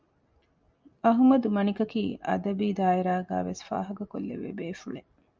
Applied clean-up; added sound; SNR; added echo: none; none; none; none.